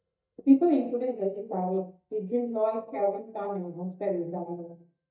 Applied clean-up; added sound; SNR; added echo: neural mask model DeepFilterNet 3.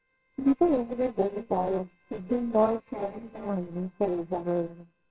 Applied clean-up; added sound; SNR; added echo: neural separator model SepFormer WHAMR!.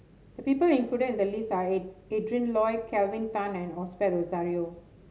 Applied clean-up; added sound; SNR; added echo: none; none; none; none.